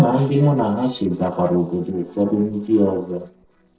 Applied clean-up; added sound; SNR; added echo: neural separator model SepFormer DNS4.